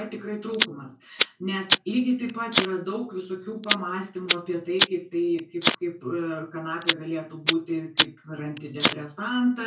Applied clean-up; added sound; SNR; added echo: none; Fire; 0 dB; reverberation time 0.2 s.